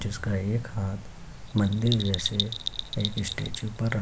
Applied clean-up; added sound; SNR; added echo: none; Bell; 6 dB; none.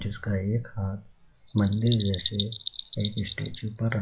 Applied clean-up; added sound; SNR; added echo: classical method log-MMSE.